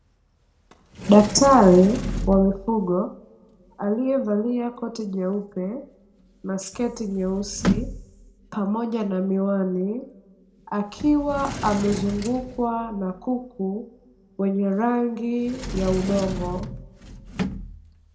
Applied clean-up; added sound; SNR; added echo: none; Sliding door; 11 dB; reverberation time 0.9 s.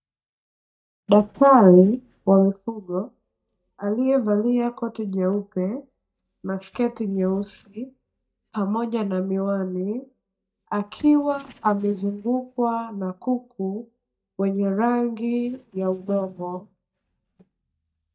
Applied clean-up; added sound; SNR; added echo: neural mask model DeepFilterNet 3.